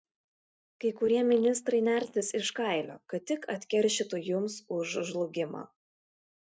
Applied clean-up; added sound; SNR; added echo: neural mask model RNNoise.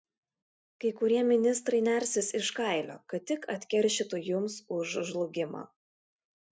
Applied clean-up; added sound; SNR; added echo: none; none; none; none.